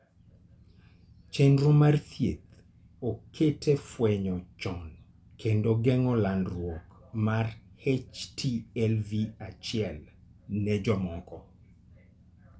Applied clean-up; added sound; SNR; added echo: none; none; none; none.